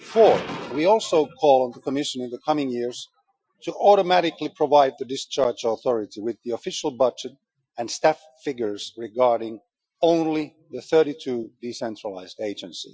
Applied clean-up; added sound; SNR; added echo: classical method Wiener filter.